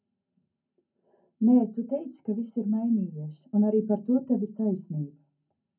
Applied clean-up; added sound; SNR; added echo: none; none; none; reverberation time 0.3 s.